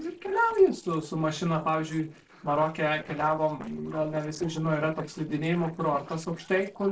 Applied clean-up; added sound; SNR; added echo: neural separator model SepFormer DNS4.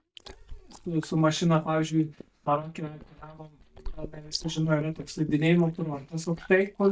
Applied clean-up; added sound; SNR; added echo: neural mask model DeepFilterNet 3.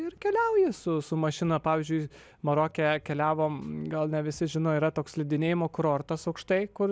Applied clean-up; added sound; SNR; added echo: none; none; none; none.